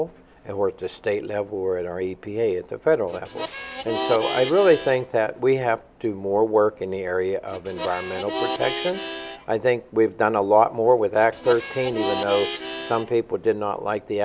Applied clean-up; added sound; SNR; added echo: none; Harmonica; 8 dB; none.